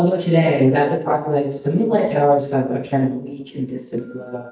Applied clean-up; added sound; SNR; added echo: neural mask model DeepFilterNet 3.